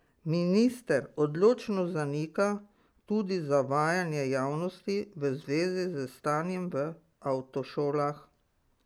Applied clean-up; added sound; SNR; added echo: none; none; none; none.